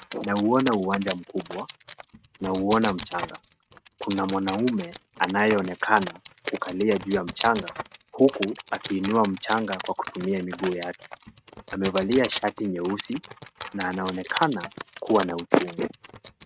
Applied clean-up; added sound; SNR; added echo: neural mask model RNNoise.